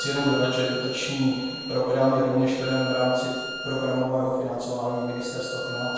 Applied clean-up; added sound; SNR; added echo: none; Bowed string instrument; 10 dB; reverberation time 1.2 s.